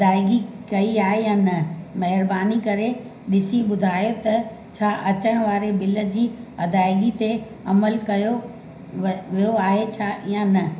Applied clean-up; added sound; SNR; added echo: none; none; none; reverberation time 0.5 s.